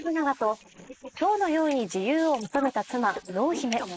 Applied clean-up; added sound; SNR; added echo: neural mask model Resemble Enhance denoiser.